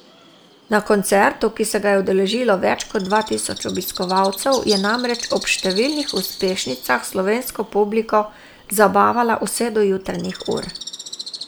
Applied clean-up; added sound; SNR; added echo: none; Bird; 14 dB; none.